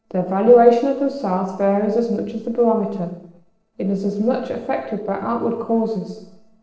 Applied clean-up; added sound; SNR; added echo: neural separator model SepFormer DNS4.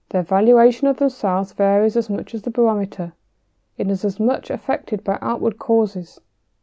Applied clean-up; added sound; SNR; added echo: none; none; none; none.